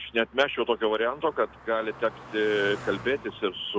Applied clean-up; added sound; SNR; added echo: none; Car passing by; 17 dB; none.